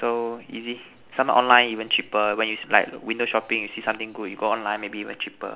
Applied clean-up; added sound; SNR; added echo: none; none; none; none.